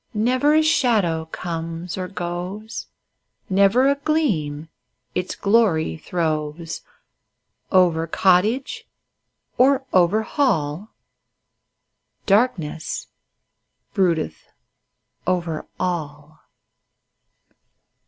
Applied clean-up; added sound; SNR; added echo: none; none; none; none.